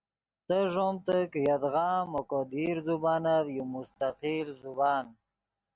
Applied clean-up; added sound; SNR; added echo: none; none; none; none.